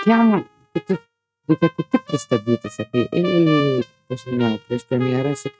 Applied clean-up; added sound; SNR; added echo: neural mask model RNNoise.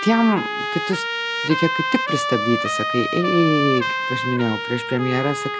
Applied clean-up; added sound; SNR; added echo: none; Trumpet; 3 dB; none.